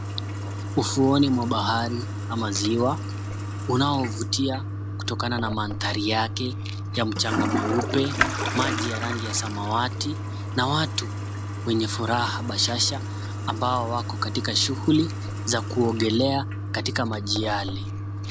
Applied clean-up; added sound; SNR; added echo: none; Toilet flush; 3 dB; none.